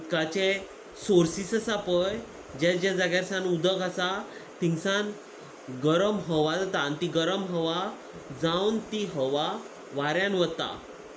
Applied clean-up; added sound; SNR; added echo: none; none; none; none.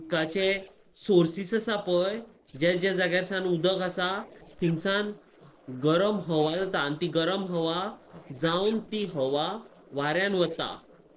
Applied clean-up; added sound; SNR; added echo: neural separator model SepFormer DNS4.